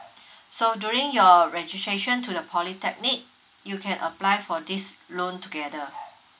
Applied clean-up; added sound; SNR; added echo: none; none; none; none.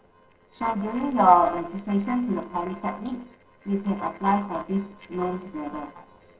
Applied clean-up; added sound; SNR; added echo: neural separator model SepFormer DNS4.